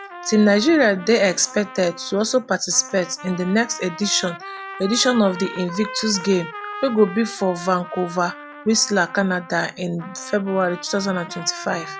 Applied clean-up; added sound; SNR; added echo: none; Trumpet; 14 dB; none.